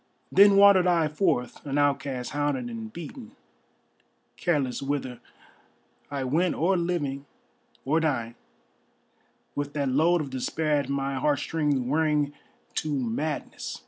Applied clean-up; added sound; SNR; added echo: none; none; none; none.